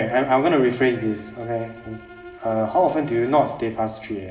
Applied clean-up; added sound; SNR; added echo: none; Bowed string instrument; 20 dB; reverberation time 0.9 s.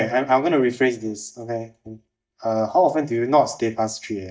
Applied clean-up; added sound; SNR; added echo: neural mask model DeepFilterNet 3.